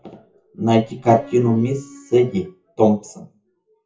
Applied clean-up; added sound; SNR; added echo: classical method WPE with log-MMSE.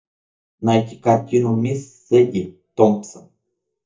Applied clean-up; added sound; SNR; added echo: neural mask model DeepFilterNet 3.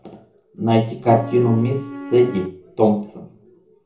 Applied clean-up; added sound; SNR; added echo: none; Wind instrument, woodwind instrument; 14 dB; reverberation time 0.5 s.